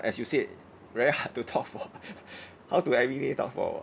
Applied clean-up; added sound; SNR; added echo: none; none; none; none.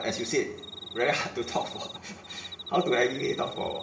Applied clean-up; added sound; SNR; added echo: none; Cricket; 13 dB; reverberation time 0.8 s.